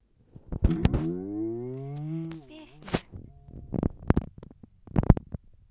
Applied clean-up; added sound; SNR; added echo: none; Guitar; 6 dB; none.